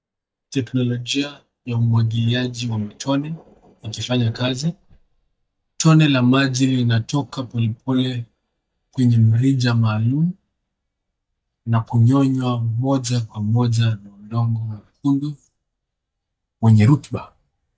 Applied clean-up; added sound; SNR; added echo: neural mask model DeepFilterNet 3.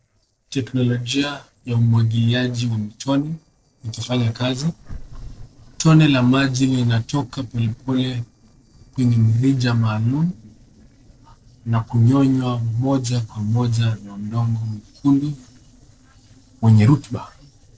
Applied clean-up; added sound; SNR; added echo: neural separator model SepFormer DNS4.